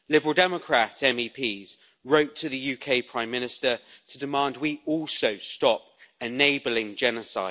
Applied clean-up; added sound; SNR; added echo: none; none; none; none.